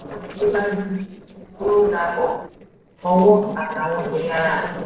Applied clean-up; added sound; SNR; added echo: neural separator model SepFormer DNS4.